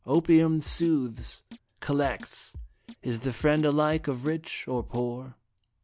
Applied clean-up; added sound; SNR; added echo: none; Drum kit; 18 dB; none.